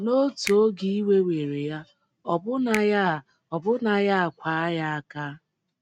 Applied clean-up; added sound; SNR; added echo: neural mask model RNNoise.